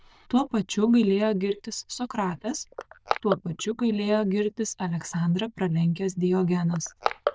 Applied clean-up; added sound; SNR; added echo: neural diffusion model UNIVERSE++.